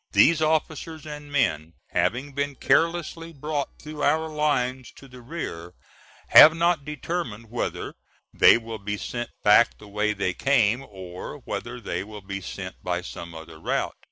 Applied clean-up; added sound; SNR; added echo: neural separator model SepFormer DNS4.